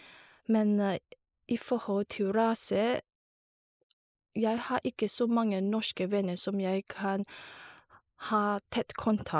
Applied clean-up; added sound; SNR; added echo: neural mask model Resemble Enhance denoiser.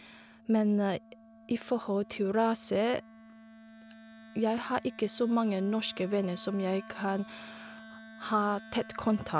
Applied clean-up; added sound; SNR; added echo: none; Wind instrument, woodwind instrument; 19 dB; none.